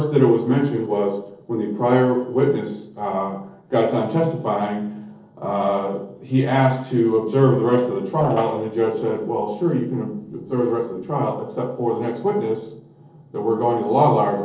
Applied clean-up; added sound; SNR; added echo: neural separator model SepFormer DNS4.